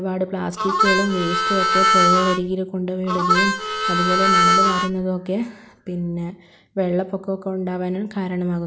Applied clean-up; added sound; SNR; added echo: none; Harmonica; -5 dB; none.